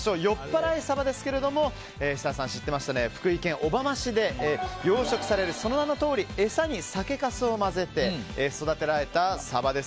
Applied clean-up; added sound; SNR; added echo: none; none; none; none.